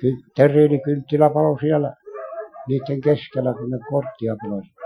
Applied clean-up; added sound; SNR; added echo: classical method Wiener filter.